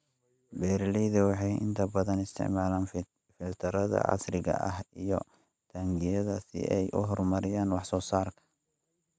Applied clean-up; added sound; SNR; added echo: none; none; none; none.